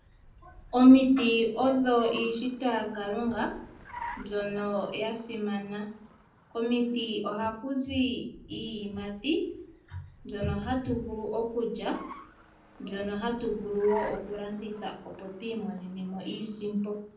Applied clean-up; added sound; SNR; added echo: none; Car; 19 dB; reverberation time 0.6 s.